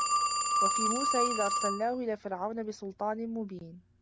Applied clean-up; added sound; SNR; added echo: none; Telephone; -3 dB; none.